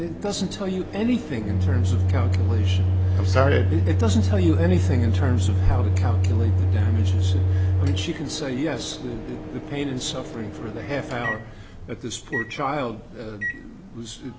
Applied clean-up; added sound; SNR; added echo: none; Microwave oven; -5 dB; none.